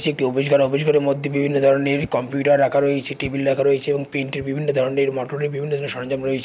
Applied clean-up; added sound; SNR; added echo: none; none; none; none.